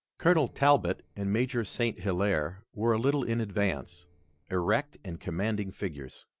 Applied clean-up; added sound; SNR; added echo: neural separator model SepFormer DNS4.